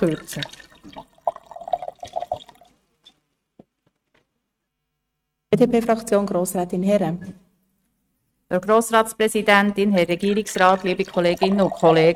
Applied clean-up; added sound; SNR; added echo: neural mask model RNNoise.